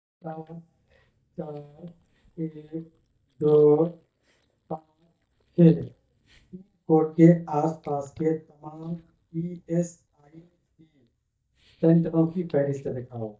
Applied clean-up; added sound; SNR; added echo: neural mask model DeepFilterNet 3.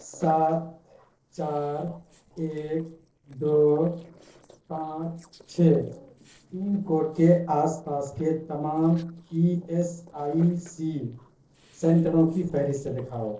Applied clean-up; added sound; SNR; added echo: neural separator model SepFormer DNS4.